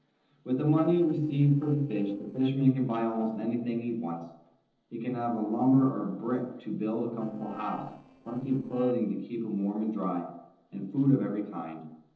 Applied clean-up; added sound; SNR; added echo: neural separator model SepFormer DNS4.